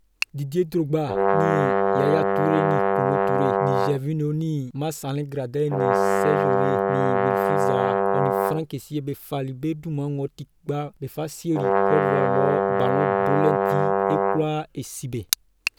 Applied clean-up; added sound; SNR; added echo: none; Brass instrument; -5 dB; none.